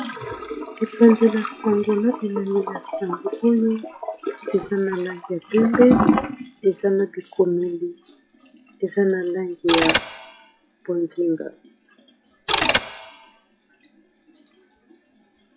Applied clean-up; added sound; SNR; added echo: classical method log-MMSE.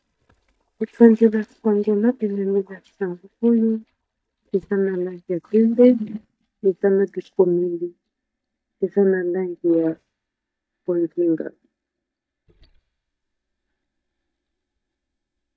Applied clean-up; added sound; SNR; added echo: neural mask model DeepFilterNet 3.